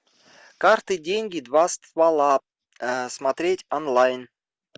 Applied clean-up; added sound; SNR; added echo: none; none; none; none.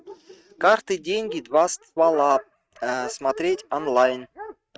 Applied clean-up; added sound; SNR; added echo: neural mask model RNNoise.